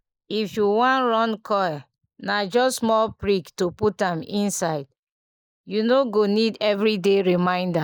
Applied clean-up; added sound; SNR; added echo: neural mask model Resemble Enhance denoiser.